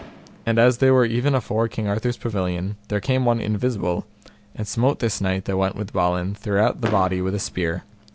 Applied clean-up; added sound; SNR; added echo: none; Fireworks; 20 dB; none.